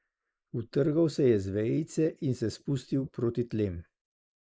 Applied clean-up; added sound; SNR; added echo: neural mask model Resemble Enhance denoiser.